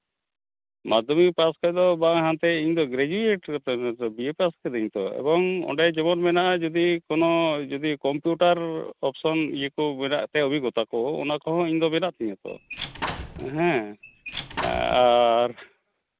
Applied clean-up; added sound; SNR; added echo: none; Squeak / Slam / Wood; 11 dB; none.